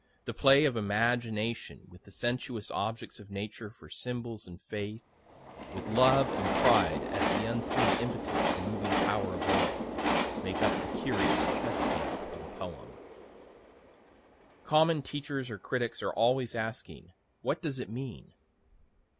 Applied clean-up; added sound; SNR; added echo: none; Train; 2 dB; none.